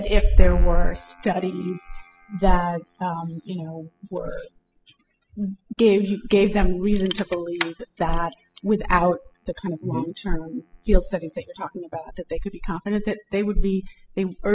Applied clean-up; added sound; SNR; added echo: classical method spectral subtraction.